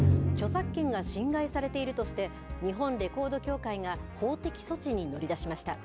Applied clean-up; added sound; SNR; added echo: none; Drum; 2 dB; none.